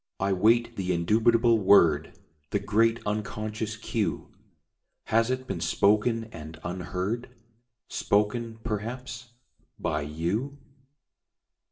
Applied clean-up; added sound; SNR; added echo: none; none; none; reverberation time 0.4 s.